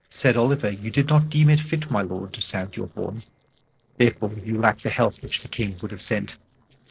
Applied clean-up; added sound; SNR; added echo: neural separator model SepFormer DNS4.